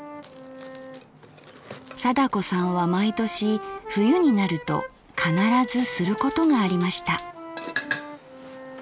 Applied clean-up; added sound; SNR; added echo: none; Wind instrument, woodwind instrument; 13 dB; none.